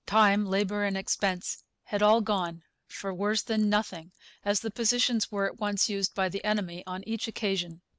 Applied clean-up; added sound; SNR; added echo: none; none; none; none.